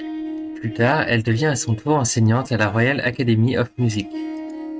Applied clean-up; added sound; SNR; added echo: neural mask model RNNoise.